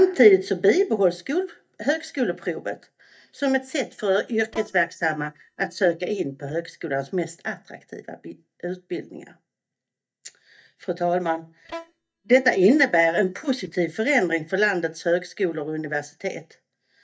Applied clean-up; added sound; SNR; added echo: neural mask model DeepFilterNet 3.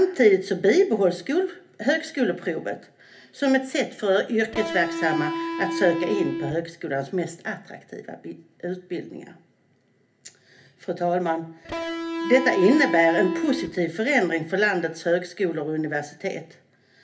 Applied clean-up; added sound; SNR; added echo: none; Electric guitar; 4 dB; reverberation time 0.3 s.